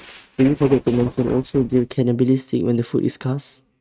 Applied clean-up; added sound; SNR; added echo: neural mask model RNNoise.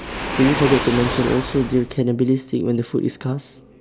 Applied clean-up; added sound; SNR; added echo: none; Waves, surf; 8 dB; none.